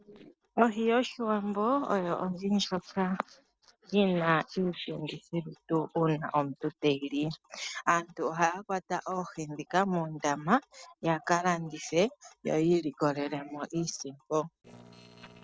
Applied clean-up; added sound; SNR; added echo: neural separator model SepFormer DNS4.